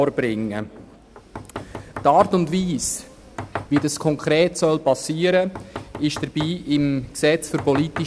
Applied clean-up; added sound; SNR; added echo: none; Knock; 15 dB; none.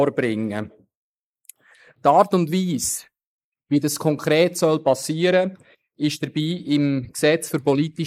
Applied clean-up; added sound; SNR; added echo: neural mask model Resemble Enhance denoiser.